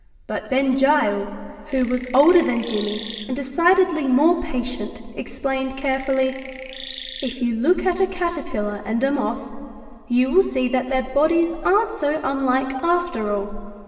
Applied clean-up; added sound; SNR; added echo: none; Chirp, tweet; 15 dB; reverberation time 2.4 s.